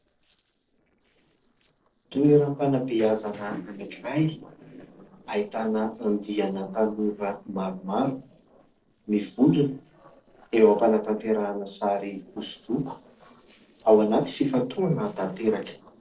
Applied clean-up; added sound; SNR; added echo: neural separator model SepFormer DNS4.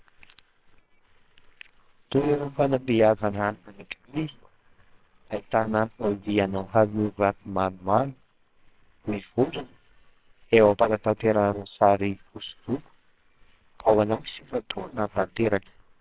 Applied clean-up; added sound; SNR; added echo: neural separator model SepFormer WHAMR!.